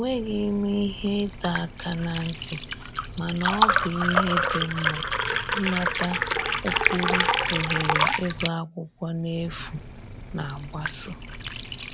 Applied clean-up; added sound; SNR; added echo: none; Liquid; -2 dB; none.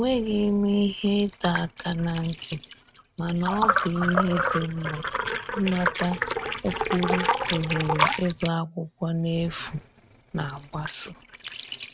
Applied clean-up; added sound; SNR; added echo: neural mask model RNNoise.